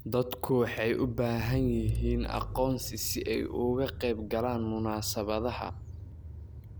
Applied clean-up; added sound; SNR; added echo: none; Engine / Car; 7 dB; none.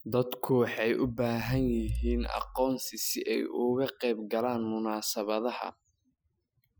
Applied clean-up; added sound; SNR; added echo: classical method Wiener filter.